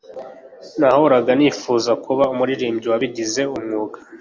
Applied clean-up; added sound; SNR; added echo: none; none; none; none.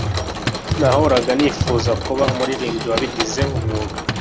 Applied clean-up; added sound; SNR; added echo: none; Drum kit + Mechanisms; 2 dB; none.